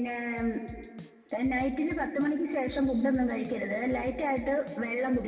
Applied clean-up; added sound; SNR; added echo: none; Drum / Drum kit; 17 dB; reverberation time 2.0 s.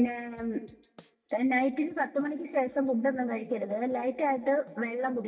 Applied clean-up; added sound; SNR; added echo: neural mask model DeepFilterNet 3.